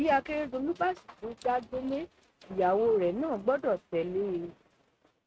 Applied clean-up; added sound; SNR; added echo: neural mask model RNNoise.